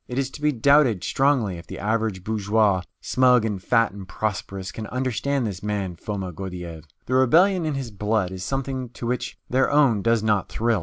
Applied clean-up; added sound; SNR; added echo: none; none; none; none.